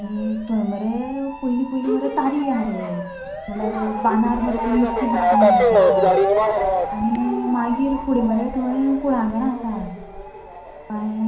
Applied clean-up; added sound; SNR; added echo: none; Motor vehicle (road) / Siren; 0 dB; reverberation time 0.6 s.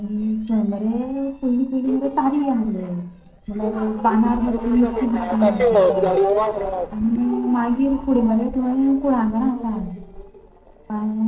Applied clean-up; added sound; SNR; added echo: neural separator model SepFormer DNS4.